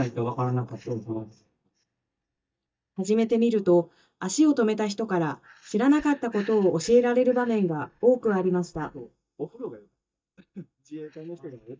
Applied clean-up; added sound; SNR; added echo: neural mask model DeepFilterNet 3.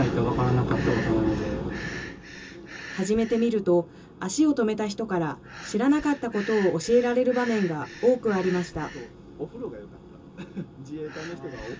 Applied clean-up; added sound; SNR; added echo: none; Breathing; 17 dB; reverberation time 0.2 s.